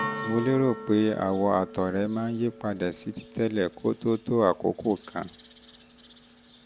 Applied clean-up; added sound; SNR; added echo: none; Church bell + Drum; 13 dB; none.